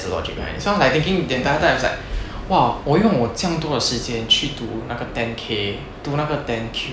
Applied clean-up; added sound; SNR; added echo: none; none; none; none.